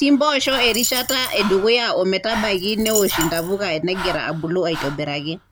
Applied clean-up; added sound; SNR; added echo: none; Coin (dropping) + Breathing; 10 dB; none.